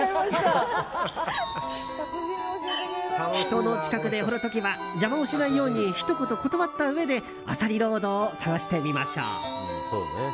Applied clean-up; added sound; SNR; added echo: none; none; none; none.